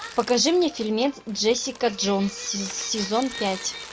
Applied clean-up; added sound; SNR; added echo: none; Crumpling, crinkling; 19 dB; none.